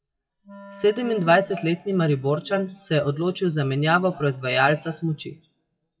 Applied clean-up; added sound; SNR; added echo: classical method WPE with log-MMSE.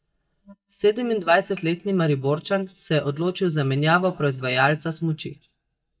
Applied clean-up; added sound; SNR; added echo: neural mask model DeepFilterNet 3.